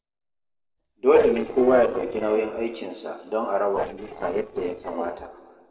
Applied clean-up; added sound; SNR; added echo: neural separator model SepFormer DNS4.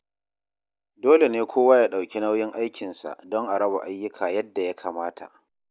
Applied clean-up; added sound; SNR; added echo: none; none; none; none.